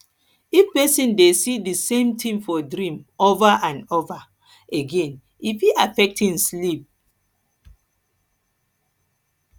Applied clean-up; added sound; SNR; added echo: none; none; none; none.